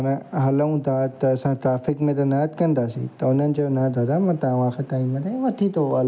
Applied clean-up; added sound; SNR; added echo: none; none; none; none.